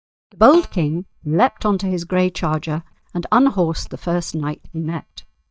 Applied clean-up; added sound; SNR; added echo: neural mask model DeepFilterNet 3.